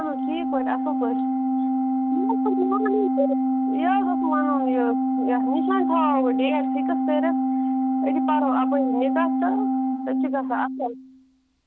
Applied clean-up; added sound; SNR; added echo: none; Organ; -4 dB; none.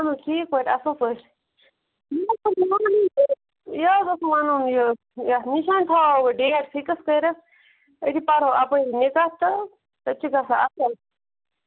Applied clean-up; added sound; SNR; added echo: none; none; none; none.